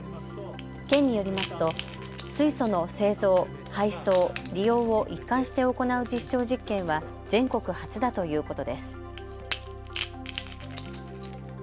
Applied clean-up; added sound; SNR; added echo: none; Crack / Crackle; 11 dB; none.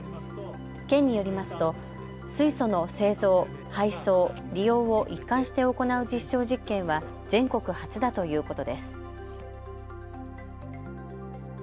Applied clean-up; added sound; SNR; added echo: none; none; none; none.